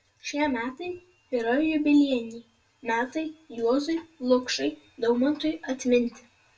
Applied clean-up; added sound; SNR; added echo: none; none; none; reverberation time 0.2 s.